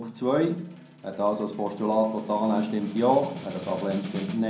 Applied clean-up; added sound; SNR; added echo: none; Snare drum; 15 dB; reverberation time 0.6 s.